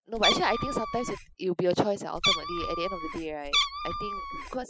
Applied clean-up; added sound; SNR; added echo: classical method spectral subtraction.